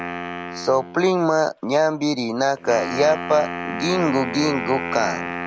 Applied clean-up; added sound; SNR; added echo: none; Wind instrument, woodwind instrument; 9 dB; none.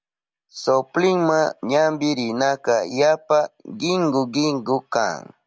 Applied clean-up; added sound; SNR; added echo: none; none; none; none.